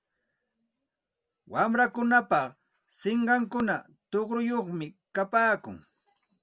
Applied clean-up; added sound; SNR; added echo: none; none; none; none.